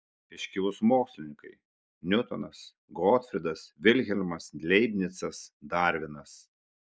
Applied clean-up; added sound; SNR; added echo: none; none; none; none.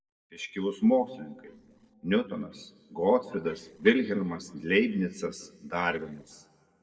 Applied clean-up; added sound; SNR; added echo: neural separator model SepFormer DNS4.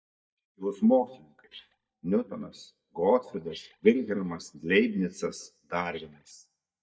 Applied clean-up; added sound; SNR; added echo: neural mask model DeepFilterNet 3.